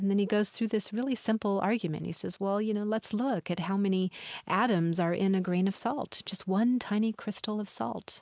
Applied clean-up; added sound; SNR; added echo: none; none; none; none.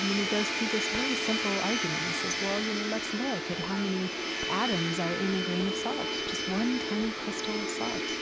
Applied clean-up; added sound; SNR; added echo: none; Domestic sounds, home sounds; -1 dB; none.